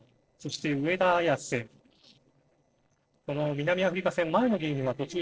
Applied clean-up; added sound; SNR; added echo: neural separator model SepFormer DNS4.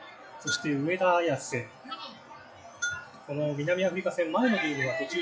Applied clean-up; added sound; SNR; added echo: classical method WPE with log-MMSE.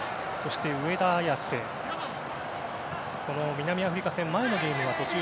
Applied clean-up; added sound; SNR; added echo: none; none; none; none.